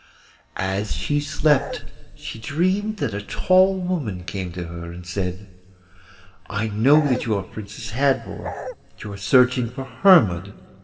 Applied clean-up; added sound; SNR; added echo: none; Bark; 8 dB; reverberation time 2.4 s.